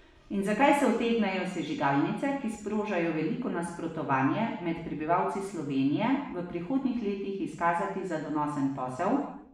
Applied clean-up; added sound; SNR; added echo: none; none; none; reverberation time 0.7 s.